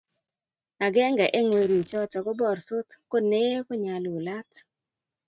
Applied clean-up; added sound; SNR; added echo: neural mask model RNNoise.